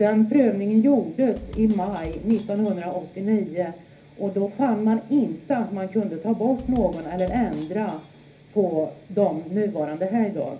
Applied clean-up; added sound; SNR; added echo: none; Bass drum / Snare drum; 18 dB; reverberation time 0.3 s.